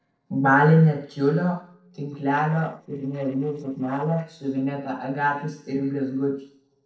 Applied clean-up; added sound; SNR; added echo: neural separator model SepFormer DNS4.